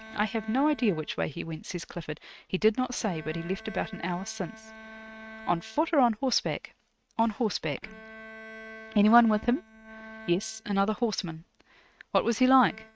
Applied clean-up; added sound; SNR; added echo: neural mask model RNNoise.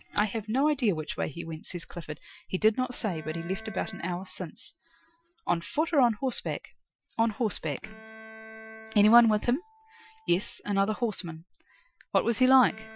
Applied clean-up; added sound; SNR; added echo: classical method Wiener filter.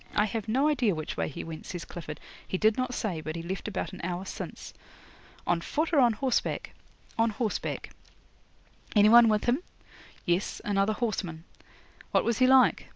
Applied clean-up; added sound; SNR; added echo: none; none; none; none.